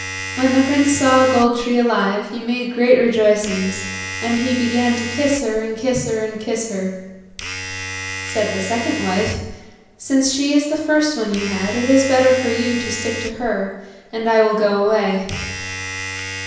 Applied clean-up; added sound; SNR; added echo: none; Domestic sounds, home sounds; 11 dB; reverberation time 0.9 s.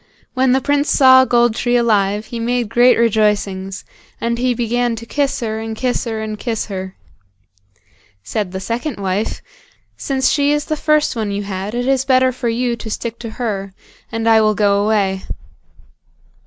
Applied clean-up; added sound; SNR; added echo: none; none; none; none.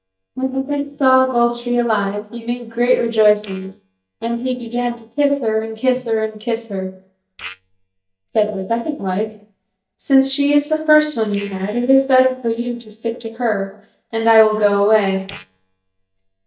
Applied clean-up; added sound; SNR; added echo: neural mask model DeepFilterNet 3.